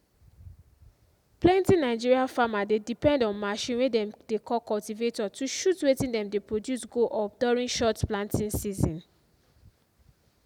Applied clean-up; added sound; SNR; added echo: none; none; none; none.